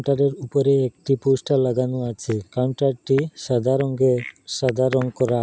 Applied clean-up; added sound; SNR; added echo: none; none; none; none.